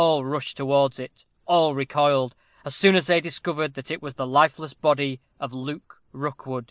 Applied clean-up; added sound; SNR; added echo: none; none; none; none.